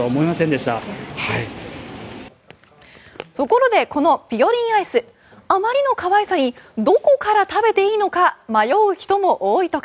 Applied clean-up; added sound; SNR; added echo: none; none; none; none.